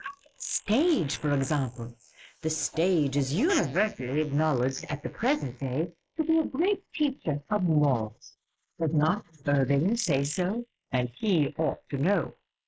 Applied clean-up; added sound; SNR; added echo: neural mask model Resemble Enhance denoiser.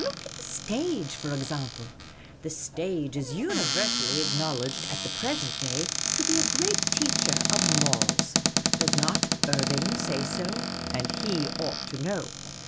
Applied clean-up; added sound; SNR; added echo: none; Cupboard open or close; -3 dB; none.